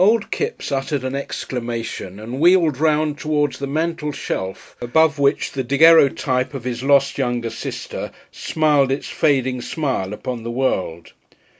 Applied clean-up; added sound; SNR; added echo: none; none; none; none.